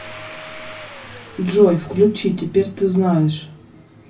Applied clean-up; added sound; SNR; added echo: none; Domestic sounds, home sounds; 20 dB; reverberation time 0.4 s.